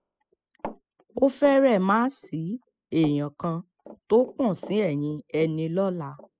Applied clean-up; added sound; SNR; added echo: classical method spectral subtraction.